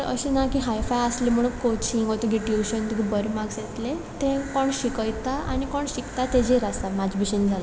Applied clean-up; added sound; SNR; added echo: none; none; none; none.